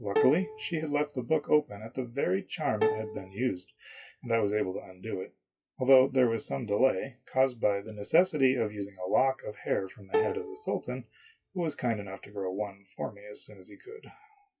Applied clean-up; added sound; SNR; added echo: classical method WPE with log-MMSE.